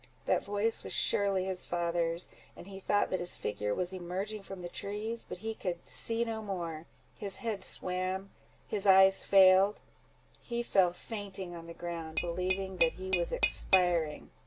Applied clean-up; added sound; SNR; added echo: none; Tap / Glass; 3 dB; none.